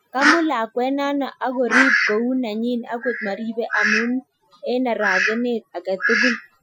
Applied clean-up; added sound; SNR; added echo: classical method Wiener filter.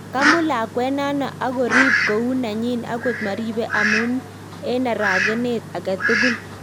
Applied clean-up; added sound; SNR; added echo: none; Fowl; 1 dB; none.